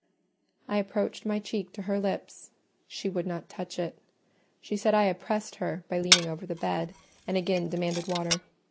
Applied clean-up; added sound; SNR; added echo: none; Glass; 0 dB; none.